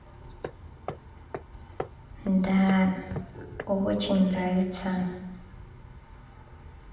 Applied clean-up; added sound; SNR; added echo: none; Hammer; 12 dB; reverberation time 1.0 s.